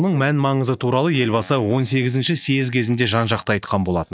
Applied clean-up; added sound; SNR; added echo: neural mask model DeepFilterNet 3.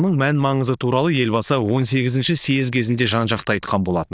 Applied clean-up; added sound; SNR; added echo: neural diffusion model UNIVERSE++.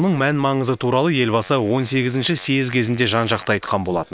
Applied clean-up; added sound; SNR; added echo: neural separator model SepFormer WHAM!.